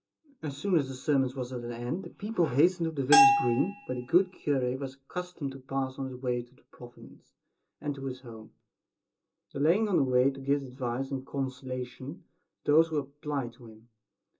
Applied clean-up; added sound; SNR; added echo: none; Bell; -3 dB; reverberation time 0.2 s.